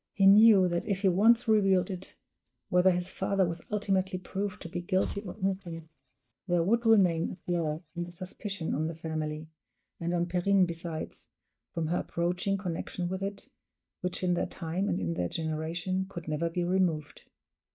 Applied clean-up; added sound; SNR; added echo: neural mask model DeepFilterNet 3.